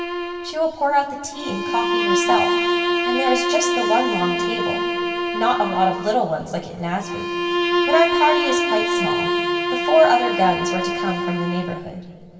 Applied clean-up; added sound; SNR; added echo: none; Bowed string instrument; 0 dB; reverberation time 2.4 s.